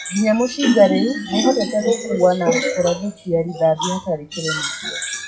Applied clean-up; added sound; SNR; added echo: classical method WPE with log-MMSE.